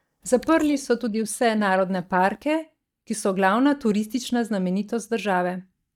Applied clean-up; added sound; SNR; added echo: neural mask model DeepFilterNet 3.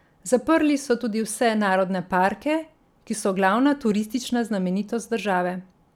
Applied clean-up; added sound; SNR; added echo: none; none; none; none.